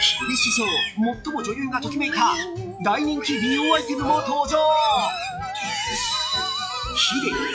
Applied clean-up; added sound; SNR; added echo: classical method log-MMSE.